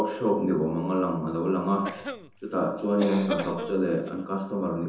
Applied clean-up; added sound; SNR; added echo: none; Cough; 10 dB; reverberation time 0.6 s.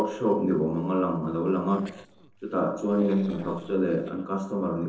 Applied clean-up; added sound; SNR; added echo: neural separator model SepFormer DNS4.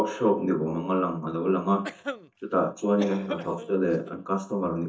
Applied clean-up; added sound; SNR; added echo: neural mask model DeepFilterNet 3.